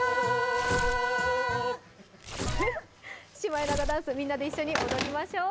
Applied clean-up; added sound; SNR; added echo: none; Tearing; 7 dB; none.